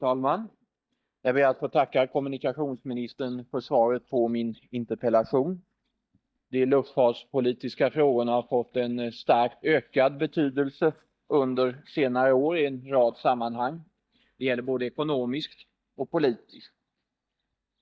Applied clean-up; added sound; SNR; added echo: neural mask model DeepFilterNet 3.